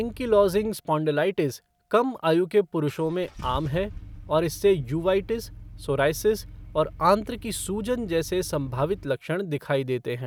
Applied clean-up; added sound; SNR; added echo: none; Engine starting / Car; 17 dB; none.